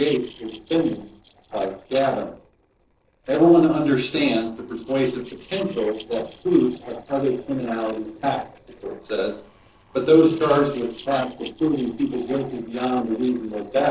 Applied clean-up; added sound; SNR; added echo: neural separator model SepFormer DNS4.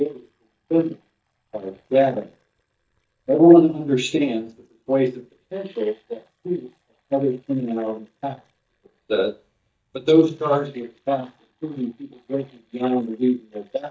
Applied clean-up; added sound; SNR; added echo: neural mask model DeepFilterNet 3.